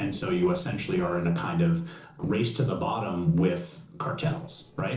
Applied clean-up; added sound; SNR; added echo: neural separator model SepFormer DNS4.